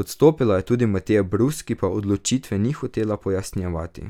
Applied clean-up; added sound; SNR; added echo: none; none; none; none.